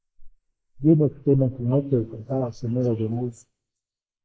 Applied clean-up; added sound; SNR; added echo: neural mask model Resemble Enhance denoiser.